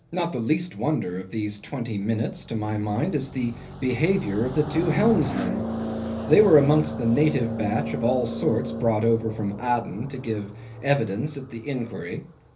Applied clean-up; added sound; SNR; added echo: none; Car passing by; 9 dB; reverberation time 0.3 s.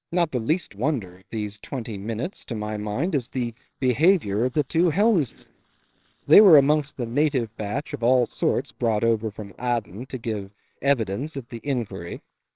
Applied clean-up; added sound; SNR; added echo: neural separator model SepFormer WHAMR!.